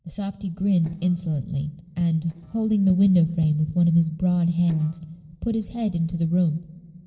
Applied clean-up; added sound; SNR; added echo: neural separator model SepFormer DNS4.